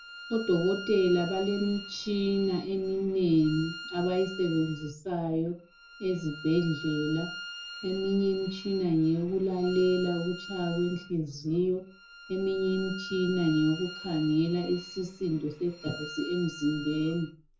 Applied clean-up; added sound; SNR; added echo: none; Bowed string instrument; 14 dB; reverberation time 0.3 s.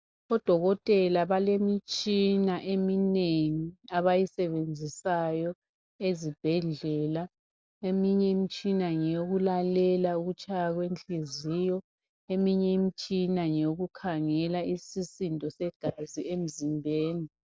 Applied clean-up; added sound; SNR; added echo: none; none; none; none.